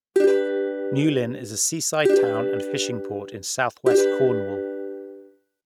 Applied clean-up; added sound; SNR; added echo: neural mask model RNNoise.